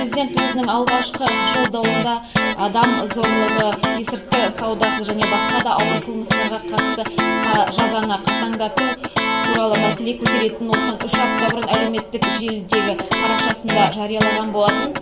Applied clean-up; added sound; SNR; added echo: none; Guitar; -1 dB; reverberation time 0.4 s.